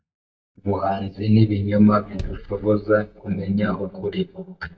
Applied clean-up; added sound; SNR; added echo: neural mask model DeepFilterNet 3.